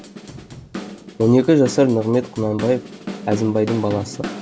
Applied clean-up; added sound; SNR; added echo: none; Drum / Drum kit; 12 dB; none.